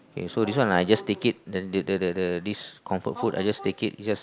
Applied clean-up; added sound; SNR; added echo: none; none; none; none.